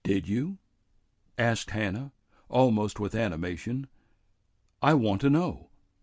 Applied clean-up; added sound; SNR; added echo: none; none; none; none.